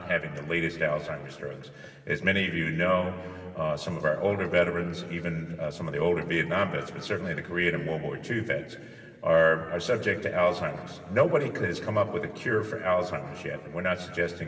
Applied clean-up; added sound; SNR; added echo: none; none; none; reverberation time 2.2 s.